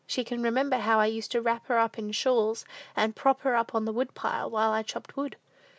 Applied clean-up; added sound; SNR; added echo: none; none; none; none.